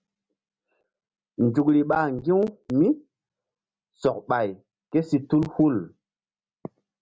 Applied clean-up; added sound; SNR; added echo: none; none; none; none.